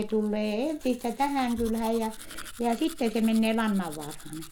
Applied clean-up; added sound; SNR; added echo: none; Domestic sounds, home sounds; 14 dB; none.